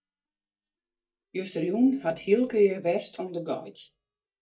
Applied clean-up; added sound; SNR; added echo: neural mask model DeepFilterNet 3.